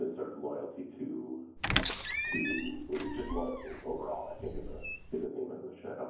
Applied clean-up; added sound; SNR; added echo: none; Squeak; -3 dB; reverberation time 0.9 s.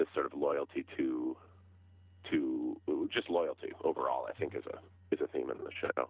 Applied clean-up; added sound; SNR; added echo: none; none; none; none.